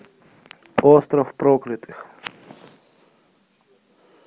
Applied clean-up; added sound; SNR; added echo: none; none; none; none.